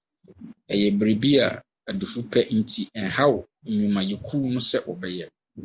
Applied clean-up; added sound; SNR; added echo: none; none; none; none.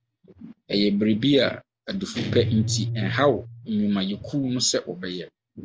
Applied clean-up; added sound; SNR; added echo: none; Guitar; 9 dB; none.